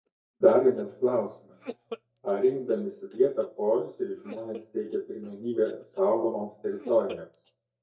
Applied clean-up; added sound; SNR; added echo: neural mask model DeepFilterNet 3.